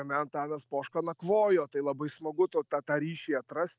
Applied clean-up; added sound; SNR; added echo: none; none; none; none.